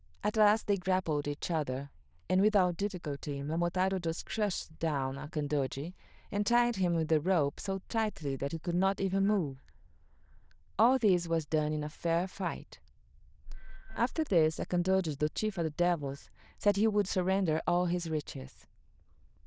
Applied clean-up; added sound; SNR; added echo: neural diffusion model UNIVERSE++.